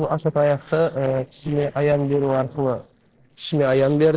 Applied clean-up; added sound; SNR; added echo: neural separator model SepFormer DNS4.